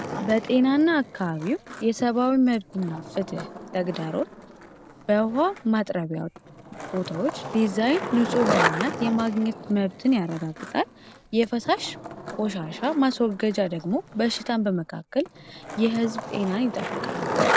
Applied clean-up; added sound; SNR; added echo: none; Skateboard; 7 dB; none.